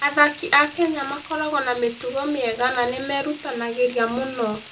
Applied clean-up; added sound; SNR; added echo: none; Frying (food); 12 dB; reverberation time 0.2 s.